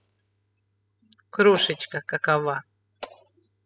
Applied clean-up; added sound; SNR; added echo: classical method spectral subtraction.